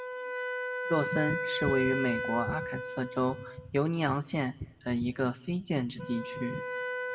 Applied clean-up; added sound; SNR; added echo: none; Wind instrument, woodwind instrument; 5 dB; reverberation time 1.1 s.